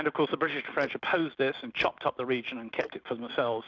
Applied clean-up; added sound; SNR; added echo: neural mask model Resemble Enhance denoiser.